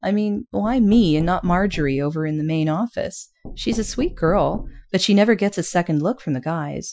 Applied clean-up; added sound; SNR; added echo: classical method Wiener filter.